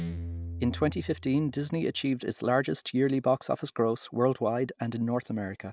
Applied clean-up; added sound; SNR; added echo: none; Guitar; 14 dB; none.